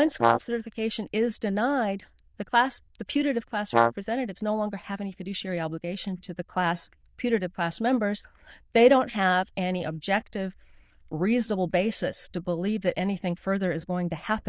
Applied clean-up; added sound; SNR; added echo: neural diffusion model UNIVERSE++.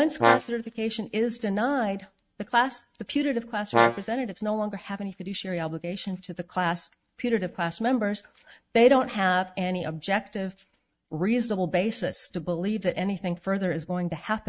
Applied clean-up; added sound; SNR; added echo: neural mask model RNNoise.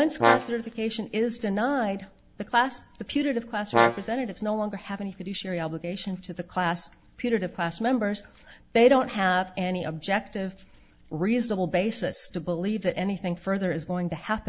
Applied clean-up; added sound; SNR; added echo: none; Brass instrument; 0 dB; none.